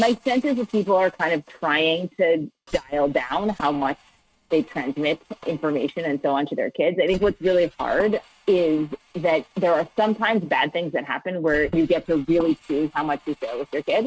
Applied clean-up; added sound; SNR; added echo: neural mask model RNNoise.